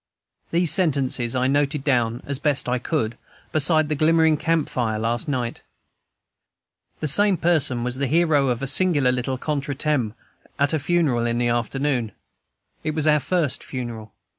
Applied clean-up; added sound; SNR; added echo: none; none; none; none.